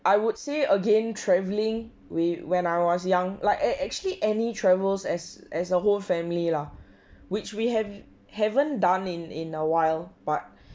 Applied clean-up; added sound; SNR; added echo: none; none; none; none.